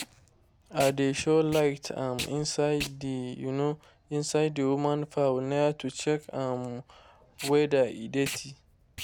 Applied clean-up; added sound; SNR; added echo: none; Packing tape, duct tape; 16 dB; none.